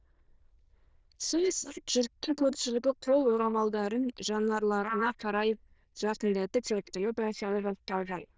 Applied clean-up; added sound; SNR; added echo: neural diffusion model UNIVERSE++.